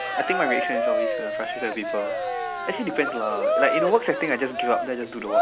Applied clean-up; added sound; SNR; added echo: none; Cheering; -1 dB; none.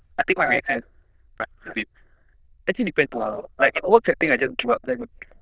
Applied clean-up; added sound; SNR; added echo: neural diffusion model UNIVERSE++.